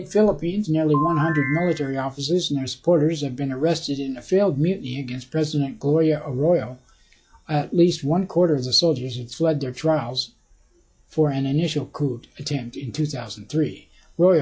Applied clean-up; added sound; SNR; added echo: classical method log-MMSE.